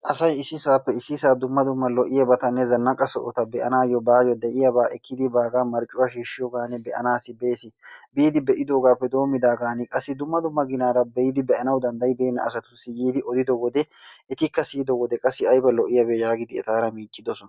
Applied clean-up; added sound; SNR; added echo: none; none; none; none.